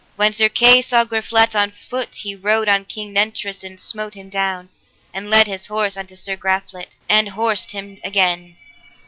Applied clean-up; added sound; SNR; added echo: none; none; none; none.